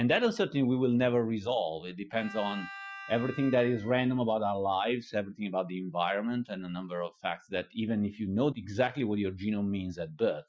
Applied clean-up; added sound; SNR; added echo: classical method Wiener filter.